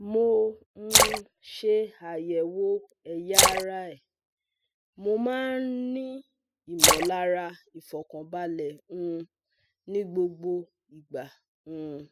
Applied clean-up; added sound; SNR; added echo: classical method spectral subtraction.